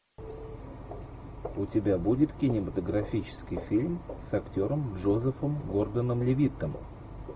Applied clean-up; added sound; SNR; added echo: none; none; none; none.